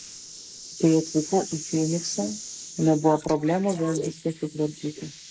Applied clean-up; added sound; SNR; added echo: neural mask model Resemble Enhance denoiser.